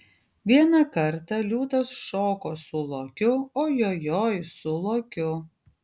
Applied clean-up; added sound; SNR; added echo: none; none; none; none.